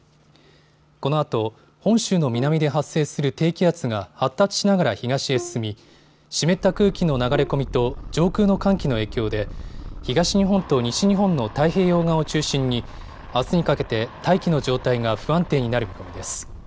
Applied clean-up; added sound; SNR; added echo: none; Bowed string instrument; 17 dB; none.